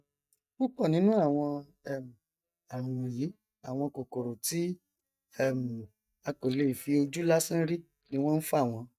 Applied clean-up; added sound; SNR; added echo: neural mask model DeepFilterNet 3.